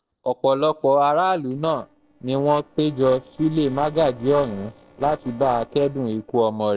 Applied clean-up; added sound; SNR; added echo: neural separator model SepFormer DNS4.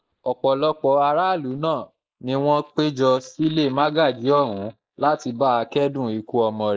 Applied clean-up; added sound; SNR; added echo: neural mask model Resemble Enhance denoiser.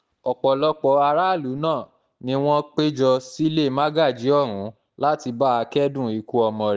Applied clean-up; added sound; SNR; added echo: none; none; none; none.